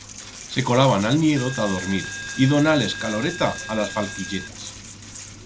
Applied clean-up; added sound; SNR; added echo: none; Coin (dropping); 11 dB; none.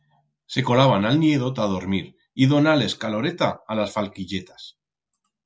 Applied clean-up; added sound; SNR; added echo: none; none; none; none.